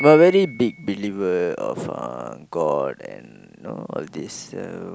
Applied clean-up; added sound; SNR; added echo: none; Piano; 19 dB; none.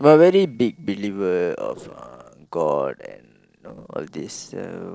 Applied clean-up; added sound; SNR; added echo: neural separator model SepFormer DNS4.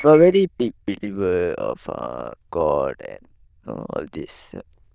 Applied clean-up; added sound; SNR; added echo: neural diffusion model UNIVERSE++.